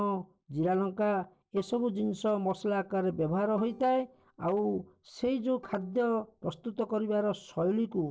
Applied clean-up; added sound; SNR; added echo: neural separator model SepFormer DNS4.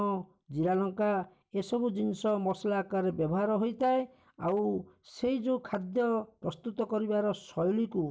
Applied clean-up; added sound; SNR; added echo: none; none; none; none.